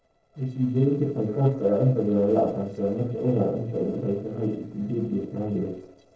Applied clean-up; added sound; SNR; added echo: neural separator model SepFormer DNS4.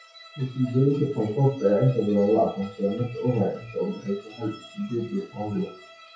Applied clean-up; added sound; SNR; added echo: classical method WPE with log-MMSE.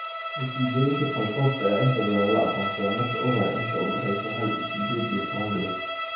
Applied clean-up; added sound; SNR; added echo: none; Bowed string instrument; 4 dB; reverberation time 2.0 s.